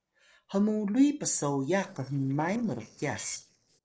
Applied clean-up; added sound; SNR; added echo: neural separator model SepFormer DNS4.